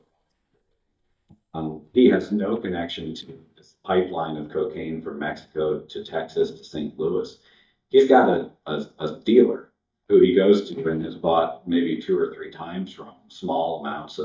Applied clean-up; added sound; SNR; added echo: neural mask model DeepFilterNet 3.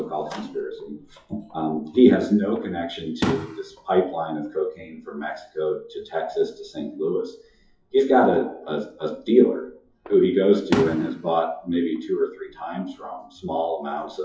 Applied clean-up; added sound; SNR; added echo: classical method WPE with log-MMSE.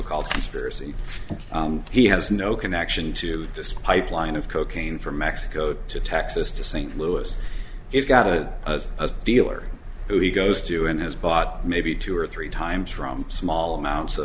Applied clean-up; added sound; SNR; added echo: none; none; none; none.